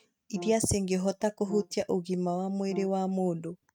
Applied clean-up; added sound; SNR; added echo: neural mask model RNNoise.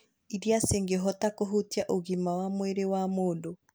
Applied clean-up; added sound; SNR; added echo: none; none; none; none.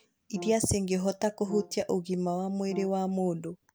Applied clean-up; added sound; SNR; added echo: none; Brass instrument; 15 dB; none.